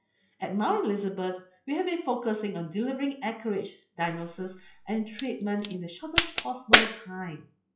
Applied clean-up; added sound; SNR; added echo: classical method log-MMSE.